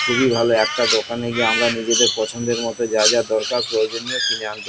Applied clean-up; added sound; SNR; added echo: none; Crow; 3 dB; none.